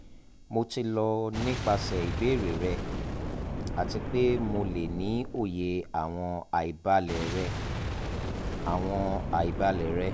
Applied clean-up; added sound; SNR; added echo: none; Boom; 4 dB; none.